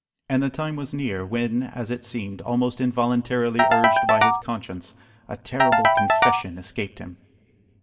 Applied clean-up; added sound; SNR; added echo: none; Ringtone / Keyboard (musical); -5 dB; reverberation time 1.4 s.